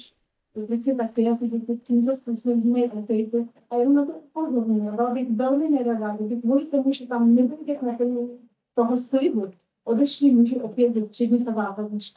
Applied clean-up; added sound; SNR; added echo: neural mask model DeepFilterNet 3.